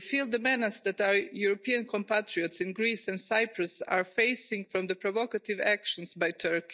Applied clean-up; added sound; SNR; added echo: neural mask model DeepFilterNet 3.